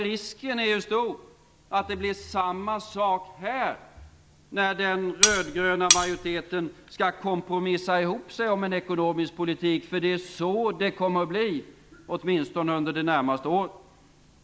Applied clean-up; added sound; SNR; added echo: none; Cutlery, silverware; -3 dB; none.